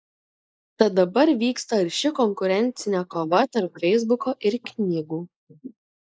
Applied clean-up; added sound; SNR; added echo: neural mask model Resemble Enhance denoiser.